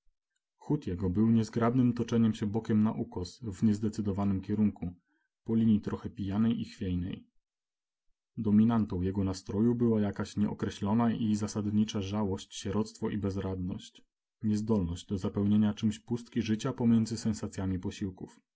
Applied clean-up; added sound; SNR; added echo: none; none; none; none.